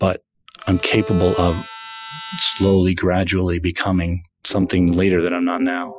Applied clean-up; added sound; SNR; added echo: classical method Wiener filter.